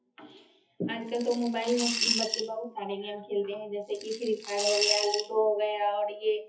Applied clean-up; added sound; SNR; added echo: classical method WPE with log-MMSE.